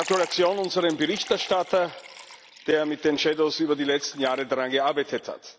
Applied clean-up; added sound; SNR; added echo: none; Liquid; 17 dB; none.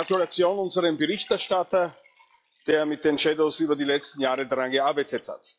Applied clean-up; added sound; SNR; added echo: classical method log-MMSE.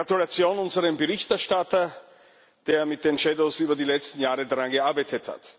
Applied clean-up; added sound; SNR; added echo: none; none; none; none.